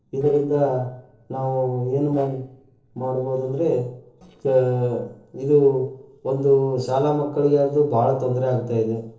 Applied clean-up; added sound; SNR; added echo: neural separator model SepFormer DNS4.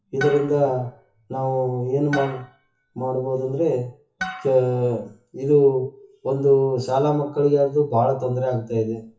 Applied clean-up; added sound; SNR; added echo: classical method WPE with log-MMSE.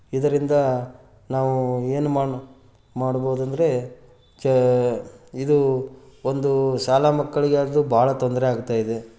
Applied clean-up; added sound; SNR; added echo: none; none; none; none.